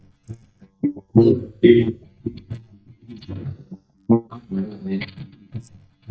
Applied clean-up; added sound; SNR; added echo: neural mask model DeepFilterNet 3.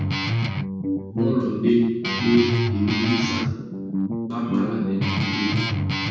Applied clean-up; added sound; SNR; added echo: none; Guitar; 0 dB; reverberation time 1.1 s.